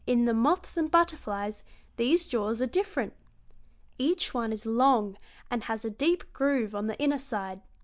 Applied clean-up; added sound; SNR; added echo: none; none; none; none.